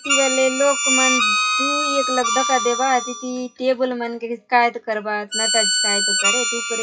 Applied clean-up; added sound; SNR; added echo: classical method WPE with log-MMSE.